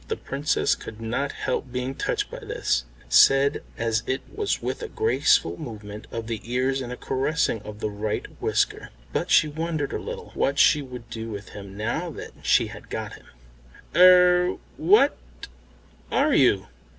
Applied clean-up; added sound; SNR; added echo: none; none; none; none.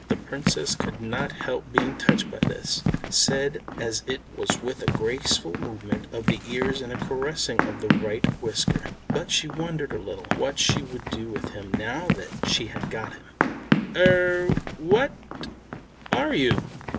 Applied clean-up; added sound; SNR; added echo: none; Run; 0 dB; none.